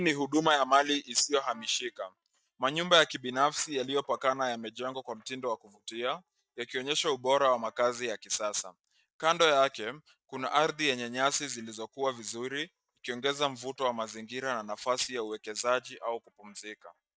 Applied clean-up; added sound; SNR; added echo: neural mask model DeepFilterNet 3.